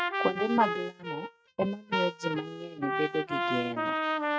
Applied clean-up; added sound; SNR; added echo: neural mask model RNNoise.